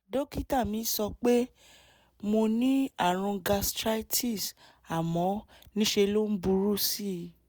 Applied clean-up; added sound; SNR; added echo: none; none; none; none.